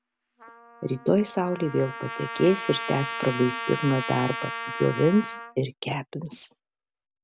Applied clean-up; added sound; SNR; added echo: none; Trumpet; 10 dB; none.